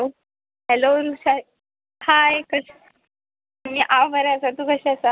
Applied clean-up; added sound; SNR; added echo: none; none; none; none.